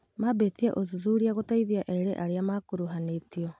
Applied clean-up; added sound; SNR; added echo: none; none; none; none.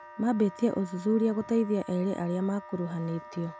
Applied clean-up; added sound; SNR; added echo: none; Wind instrument, woodwind instrument; 17 dB; none.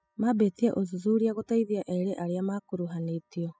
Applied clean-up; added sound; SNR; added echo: classical method spectral subtraction.